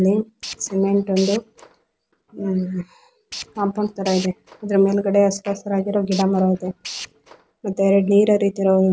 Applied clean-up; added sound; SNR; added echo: none; Tools; 17 dB; none.